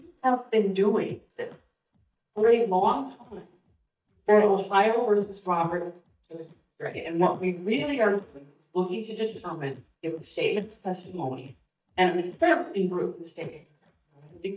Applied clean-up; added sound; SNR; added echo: neural mask model DeepFilterNet 3.